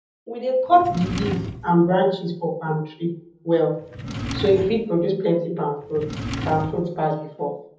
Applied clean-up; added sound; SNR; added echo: none; Drawer open or close; 9 dB; reverberation time 0.6 s.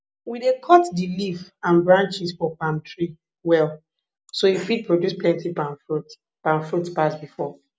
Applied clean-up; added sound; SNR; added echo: none; none; none; none.